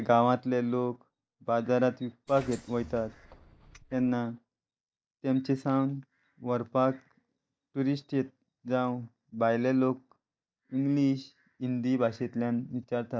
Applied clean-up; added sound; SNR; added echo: neural mask model DeepFilterNet 3.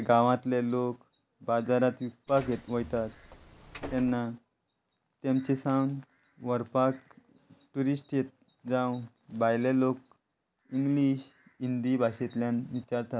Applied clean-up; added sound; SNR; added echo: none; Bus; 15 dB; none.